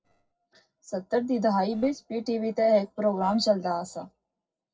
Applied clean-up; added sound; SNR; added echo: neural separator model SepFormer DNS4.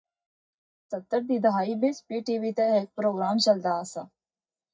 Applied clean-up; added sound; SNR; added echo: neural mask model DeepFilterNet 3.